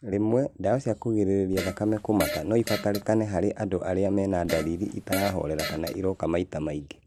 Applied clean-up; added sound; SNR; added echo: none; Fart; 9 dB; none.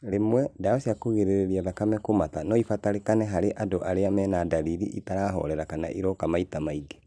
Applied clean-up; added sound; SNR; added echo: none; none; none; none.